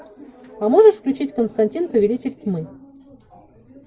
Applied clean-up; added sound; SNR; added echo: none; none; none; none.